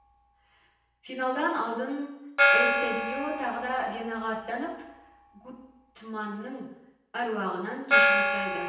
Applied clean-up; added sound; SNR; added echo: none; Gong; -4 dB; reverberation time 0.9 s.